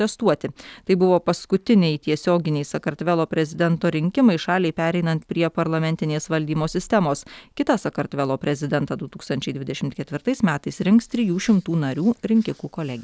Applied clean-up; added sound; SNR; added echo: none; none; none; none.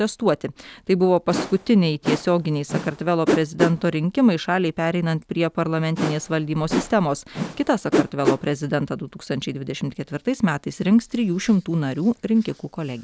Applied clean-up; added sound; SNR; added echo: none; Whoosh, swoosh, swish; 5 dB; none.